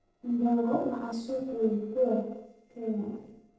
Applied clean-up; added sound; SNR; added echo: neural separator model SepFormer DNS4.